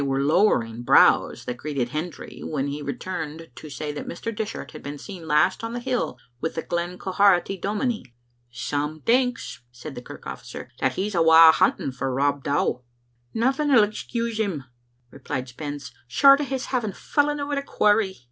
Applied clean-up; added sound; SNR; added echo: none; none; none; none.